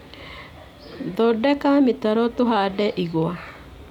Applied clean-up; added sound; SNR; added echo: none; none; none; none.